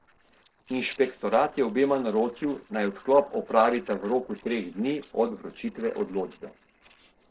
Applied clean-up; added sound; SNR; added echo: neural separator model SepFormer DNS4.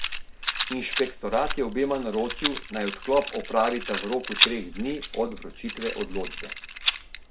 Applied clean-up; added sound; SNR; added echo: none; Rattle; 2 dB; none.